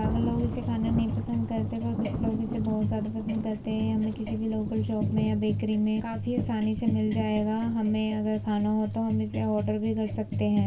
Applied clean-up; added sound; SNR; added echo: none; Thunder / Rain; 9 dB; reverberation time 0.2 s.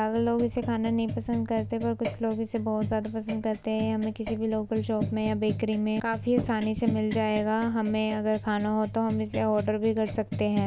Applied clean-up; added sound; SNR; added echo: none; none; none; none.